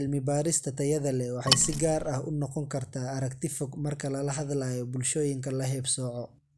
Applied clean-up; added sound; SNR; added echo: none; Wood; 0 dB; none.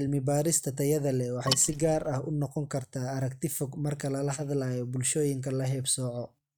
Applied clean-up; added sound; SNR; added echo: neural mask model RNNoise.